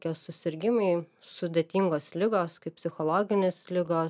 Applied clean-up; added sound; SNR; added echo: none; none; none; none.